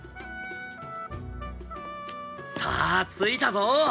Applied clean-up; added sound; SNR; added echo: none; none; none; none.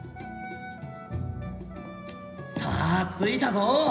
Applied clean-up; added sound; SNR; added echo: none; none; none; reverberation time 0.9 s.